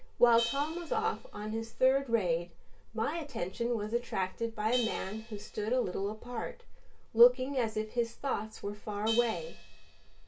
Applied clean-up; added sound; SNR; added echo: none; Crash cymbal; 15 dB; reverberation time 0.2 s.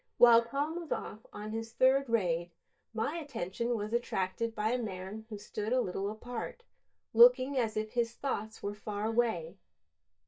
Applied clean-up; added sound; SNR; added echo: neural mask model DeepFilterNet 3.